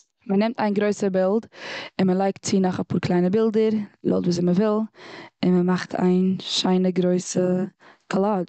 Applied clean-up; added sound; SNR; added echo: none; none; none; none.